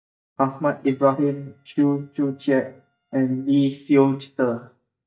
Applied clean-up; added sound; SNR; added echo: neural mask model DeepFilterNet 3.